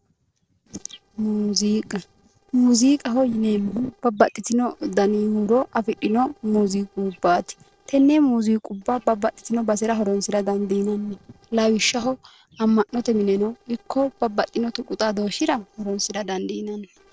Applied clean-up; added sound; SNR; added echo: neural separator model SepFormer DNS4.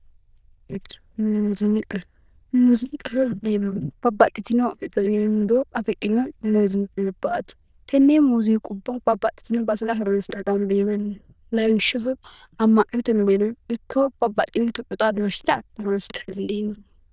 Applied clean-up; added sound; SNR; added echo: neural diffusion model UNIVERSE++.